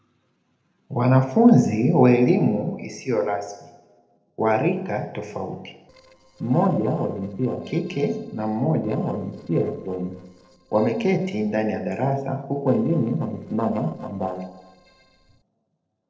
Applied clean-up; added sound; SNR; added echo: neural separator model SepFormer DNS4.